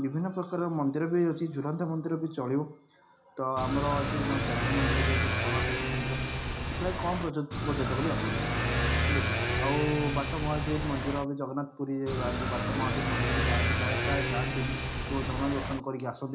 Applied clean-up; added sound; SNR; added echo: none; Motorcycle / Accelerating, revving, vroom; -3 dB; reverberation time 0.4 s.